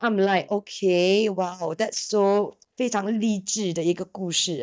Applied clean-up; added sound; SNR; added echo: neural mask model DeepFilterNet 3.